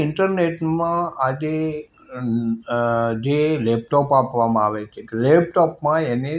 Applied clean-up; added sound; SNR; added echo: none; none; none; none.